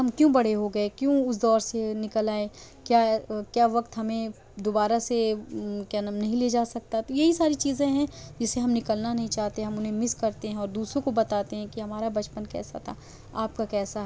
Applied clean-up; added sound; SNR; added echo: none; none; none; none.